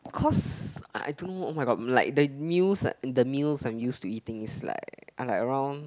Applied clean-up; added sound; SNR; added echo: none; none; none; none.